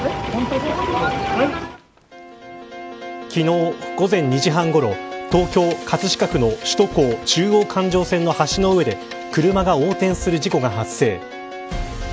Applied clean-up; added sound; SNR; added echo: none; none; none; none.